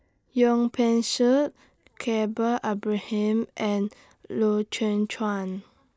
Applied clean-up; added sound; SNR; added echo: neural mask model Resemble Enhance denoiser.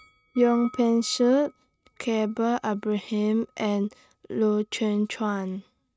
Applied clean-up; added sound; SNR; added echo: neural mask model RNNoise.